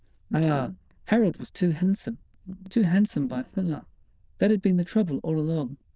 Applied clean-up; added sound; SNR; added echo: neural diffusion model UNIVERSE++.